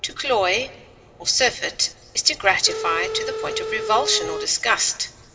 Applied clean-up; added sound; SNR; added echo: none; Telephone; 5 dB; reverberation time 2.5 s.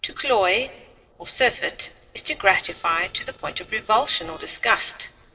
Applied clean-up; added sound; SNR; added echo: neural separator model SepFormer DNS4.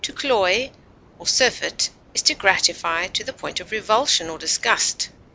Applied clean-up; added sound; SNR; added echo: none; none; none; none.